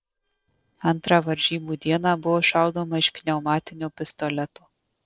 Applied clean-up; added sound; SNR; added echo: neural separator model SepFormer DNS4.